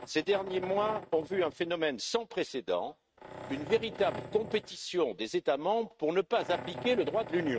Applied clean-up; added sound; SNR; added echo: neural mask model RNNoise.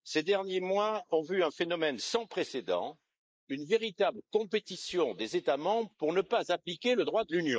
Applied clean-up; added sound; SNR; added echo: neural mask model Resemble Enhance denoiser.